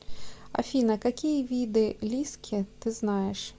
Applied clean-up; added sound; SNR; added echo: none; none; none; none.